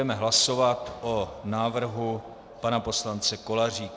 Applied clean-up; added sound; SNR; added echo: none; none; none; none.